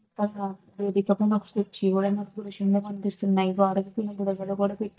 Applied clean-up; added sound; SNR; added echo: neural mask model DeepFilterNet 3.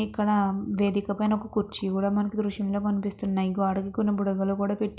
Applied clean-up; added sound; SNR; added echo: none; none; none; none.